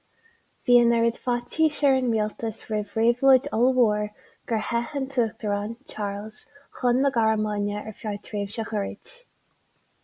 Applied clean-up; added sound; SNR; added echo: none; none; none; none.